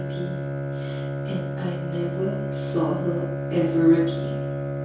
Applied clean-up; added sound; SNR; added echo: none; Bowed string instrument; 2 dB; reverberation time 0.6 s.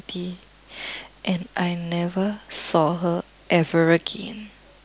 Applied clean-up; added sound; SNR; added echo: none; none; none; none.